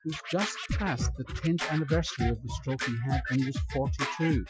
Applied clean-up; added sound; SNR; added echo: classical method Wiener filter.